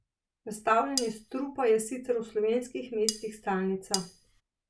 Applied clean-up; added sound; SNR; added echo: none; Cutlery, silverware; 5 dB; none.